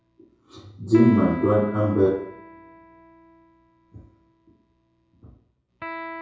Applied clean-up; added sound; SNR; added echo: none; Electric guitar; 16 dB; reverberation time 0.6 s.